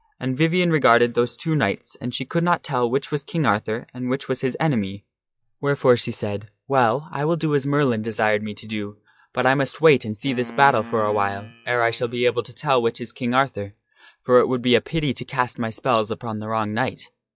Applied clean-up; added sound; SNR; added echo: classical method log-MMSE.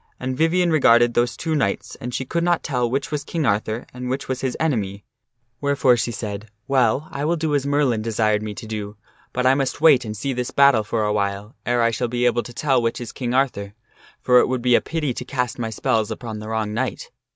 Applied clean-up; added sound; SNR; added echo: none; none; none; none.